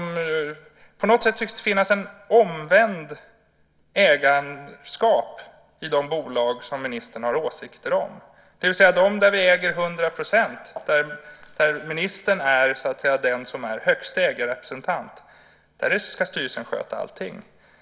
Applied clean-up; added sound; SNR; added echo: none; none; none; none.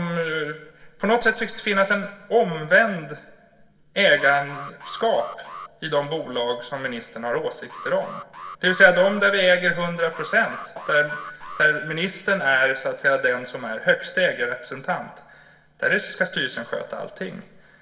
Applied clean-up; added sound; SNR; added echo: none; Alarm; 16 dB; reverberation time 1.0 s.